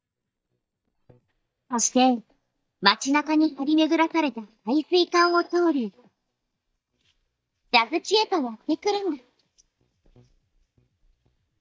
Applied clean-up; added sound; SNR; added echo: neural mask model DeepFilterNet 3.